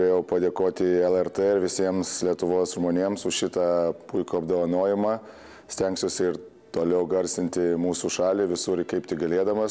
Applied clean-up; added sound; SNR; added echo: none; none; none; none.